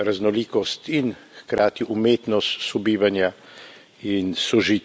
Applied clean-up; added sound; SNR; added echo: none; none; none; none.